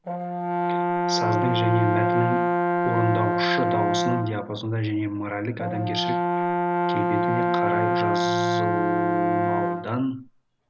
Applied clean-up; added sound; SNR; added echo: none; Brass instrument; -4 dB; none.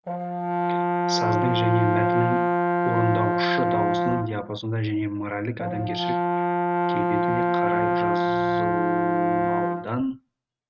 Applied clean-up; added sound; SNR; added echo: neural mask model RNNoise.